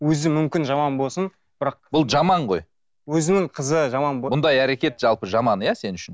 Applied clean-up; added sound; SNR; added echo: none; none; none; none.